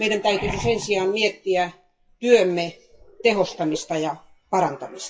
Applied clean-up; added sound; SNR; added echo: classical method WPE with log-MMSE.